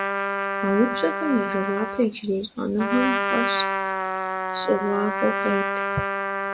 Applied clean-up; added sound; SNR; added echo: none; Trumpet; 0 dB; none.